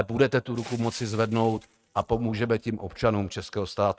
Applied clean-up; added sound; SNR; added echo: neural mask model RNNoise.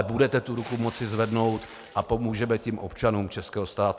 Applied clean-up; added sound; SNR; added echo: none; Water / Splash, splatter; 19 dB; none.